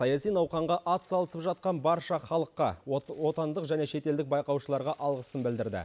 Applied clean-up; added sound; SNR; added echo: none; none; none; none.